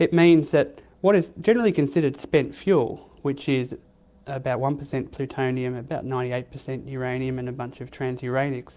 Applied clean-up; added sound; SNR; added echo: none; none; none; none.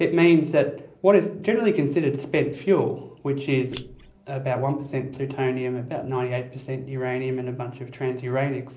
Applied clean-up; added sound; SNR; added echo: none; Scissors; 19 dB; reverberation time 0.5 s.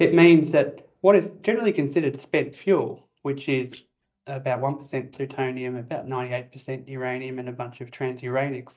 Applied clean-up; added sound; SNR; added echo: neural mask model DeepFilterNet 3.